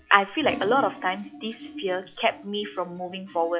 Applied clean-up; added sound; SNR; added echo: classical method log-MMSE.